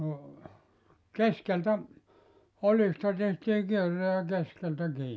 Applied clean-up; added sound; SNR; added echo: none; none; none; none.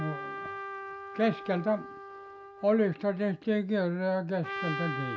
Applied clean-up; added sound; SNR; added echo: none; Trumpet; 10 dB; none.